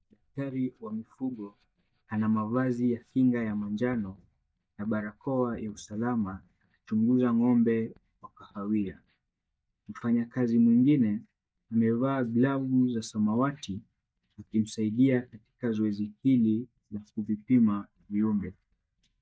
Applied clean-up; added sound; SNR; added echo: neural mask model DeepFilterNet 3.